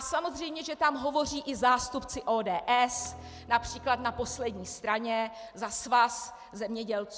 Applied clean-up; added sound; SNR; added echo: none; Bowed string instrument; 20 dB; none.